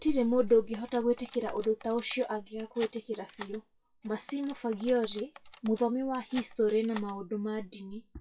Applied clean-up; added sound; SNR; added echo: classical method WPE with log-MMSE.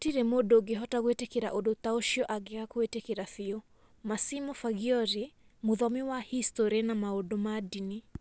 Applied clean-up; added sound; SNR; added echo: none; none; none; none.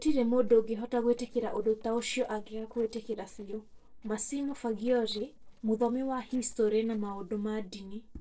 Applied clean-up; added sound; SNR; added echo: neural separator model SepFormer DNS4.